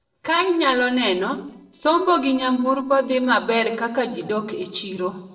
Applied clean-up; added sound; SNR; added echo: neural separator model SepFormer DNS4.